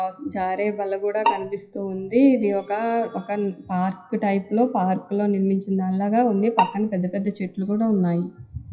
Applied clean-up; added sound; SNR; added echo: classical method WPE with log-MMSE.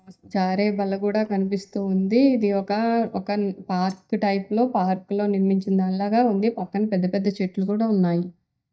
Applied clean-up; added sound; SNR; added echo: neural mask model DeepFilterNet 3.